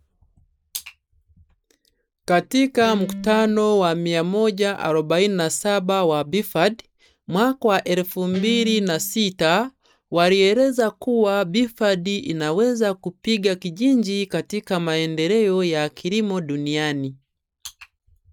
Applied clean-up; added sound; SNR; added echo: none; Guitar; 11 dB; none.